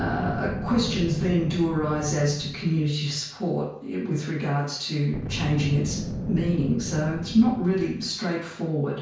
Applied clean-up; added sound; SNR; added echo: none; Boom; 9 dB; reverberation time 0.5 s.